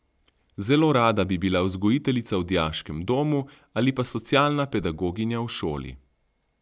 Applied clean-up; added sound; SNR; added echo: none; none; none; none.